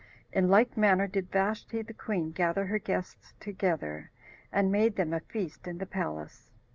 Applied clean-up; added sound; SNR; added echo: none; none; none; none.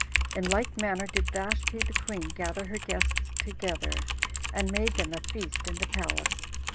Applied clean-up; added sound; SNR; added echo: none; Typing; -3 dB; none.